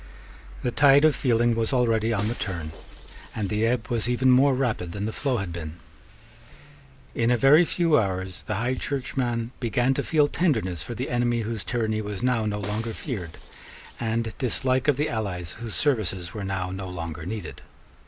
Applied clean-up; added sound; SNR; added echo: none; Shatter; 18 dB; none.